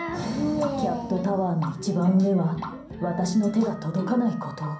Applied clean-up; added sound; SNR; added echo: none; none; none; reverberation time 0.6 s.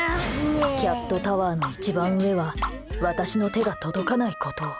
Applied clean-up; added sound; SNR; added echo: none; none; none; none.